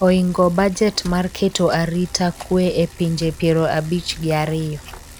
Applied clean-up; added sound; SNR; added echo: none; Bicycle; 18 dB; none.